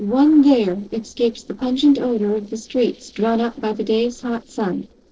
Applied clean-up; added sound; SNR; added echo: neural separator model SepFormer DNS4.